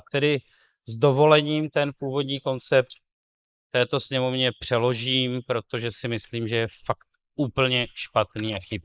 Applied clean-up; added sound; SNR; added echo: neural mask model Resemble Enhance denoiser.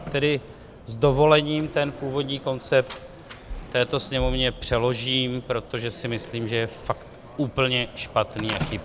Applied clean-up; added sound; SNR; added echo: none; Slam; 15 dB; none.